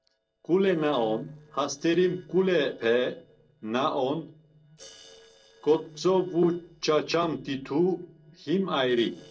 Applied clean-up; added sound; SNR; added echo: neural separator model SepFormer DNS4.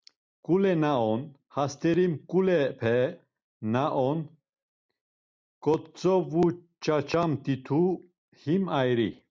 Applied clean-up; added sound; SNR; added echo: none; none; none; none.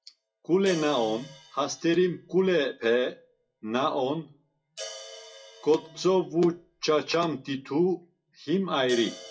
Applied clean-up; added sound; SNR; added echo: classical method WPE with log-MMSE.